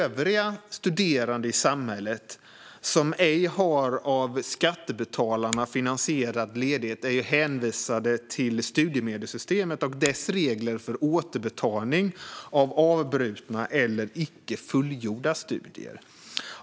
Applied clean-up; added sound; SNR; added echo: none; Finger snapping; 15 dB; none.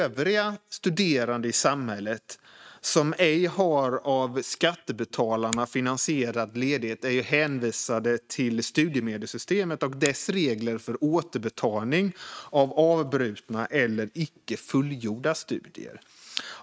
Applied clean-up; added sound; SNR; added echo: neural mask model RNNoise.